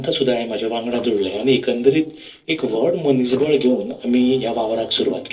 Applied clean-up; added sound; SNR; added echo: neural separator model SepFormer DNS4.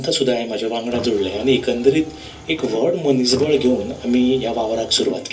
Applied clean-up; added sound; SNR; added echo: none; Car; 17 dB; reverberation time 0.3 s.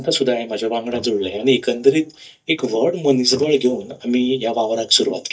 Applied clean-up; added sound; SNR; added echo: neural mask model DeepFilterNet 3.